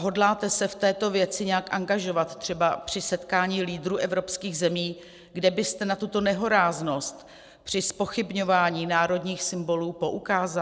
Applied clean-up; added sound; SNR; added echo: none; none; none; none.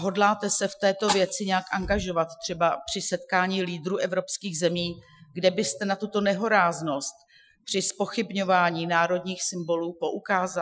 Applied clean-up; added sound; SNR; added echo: classical method Wiener filter.